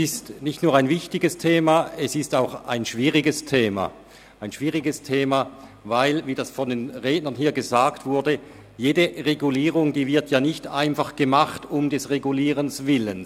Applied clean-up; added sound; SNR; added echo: none; none; none; none.